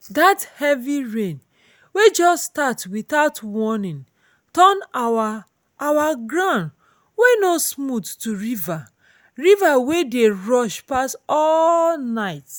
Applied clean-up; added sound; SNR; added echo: none; none; none; none.